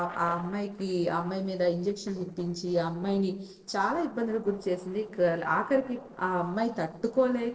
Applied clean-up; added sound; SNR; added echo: neural separator model SepFormer DNS4.